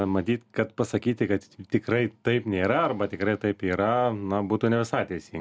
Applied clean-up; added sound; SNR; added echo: none; none; none; none.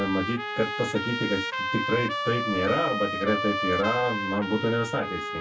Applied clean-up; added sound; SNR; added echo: none; Trumpet; 3 dB; reverberation time 0.1 s.